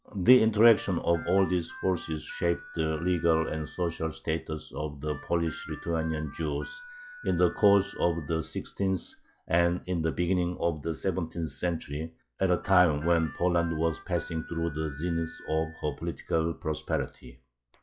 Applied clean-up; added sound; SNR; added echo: classical method log-MMSE.